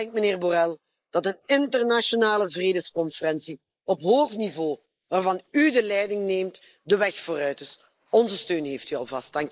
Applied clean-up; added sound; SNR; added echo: neural mask model Resemble Enhance denoiser.